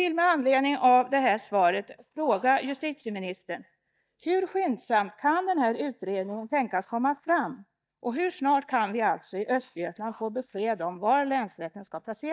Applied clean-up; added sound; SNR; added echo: neural mask model DeepFilterNet 3.